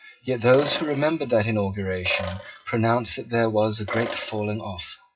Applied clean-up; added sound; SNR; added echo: classical method WPE with log-MMSE.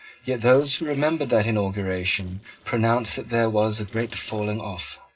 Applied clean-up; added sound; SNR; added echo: neural separator model SepFormer DNS4.